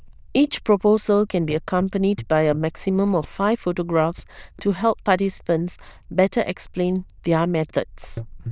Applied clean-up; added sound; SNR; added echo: neural diffusion model UNIVERSE++.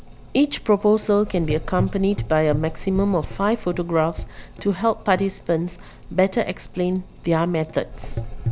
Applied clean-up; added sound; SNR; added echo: none; Gurgling / Engine; 10 dB; none.